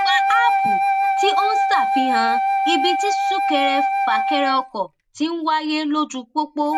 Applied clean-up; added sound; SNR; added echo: none; Wind instrument, woodwind instrument; -3 dB; none.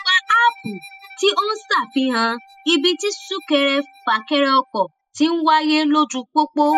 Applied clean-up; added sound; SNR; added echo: classical method spectral subtraction.